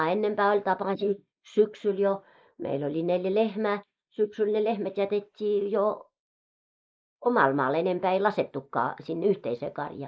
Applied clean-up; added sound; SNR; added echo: neural mask model Resemble Enhance denoiser.